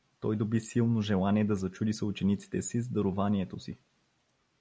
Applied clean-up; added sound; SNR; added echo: none; none; none; none.